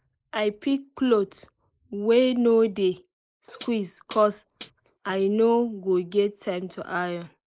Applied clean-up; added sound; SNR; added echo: neural mask model Resemble Enhance denoiser.